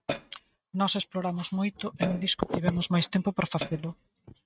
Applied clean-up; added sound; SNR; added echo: neural mask model RNNoise.